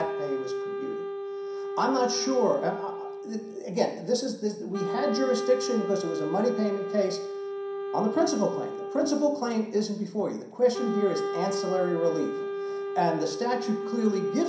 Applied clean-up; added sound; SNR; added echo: none; Wind instrument, woodwind instrument; 5 dB; reverberation time 0.5 s.